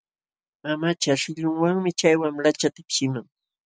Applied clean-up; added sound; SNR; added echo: none; none; none; none.